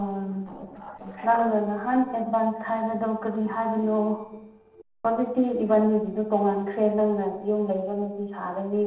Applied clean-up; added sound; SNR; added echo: neural separator model SepFormer DNS4.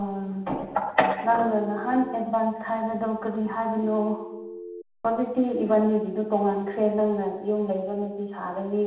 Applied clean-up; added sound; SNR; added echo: none; Telephone; 12 dB; reverberation time 0.8 s.